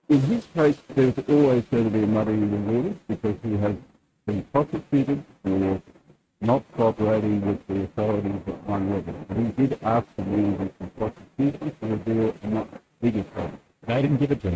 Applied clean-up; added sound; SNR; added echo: neural mask model RNNoise.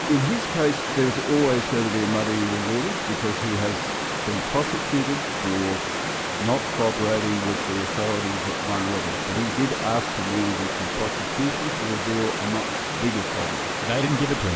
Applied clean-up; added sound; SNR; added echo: none; Stream / Liquid; 1 dB; none.